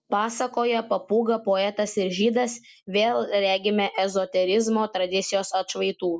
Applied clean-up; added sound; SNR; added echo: none; none; none; none.